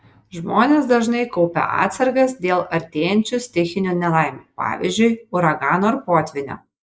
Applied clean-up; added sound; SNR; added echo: neural mask model Resemble Enhance denoiser.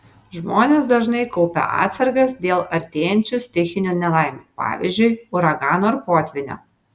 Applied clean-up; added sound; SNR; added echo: none; none; none; none.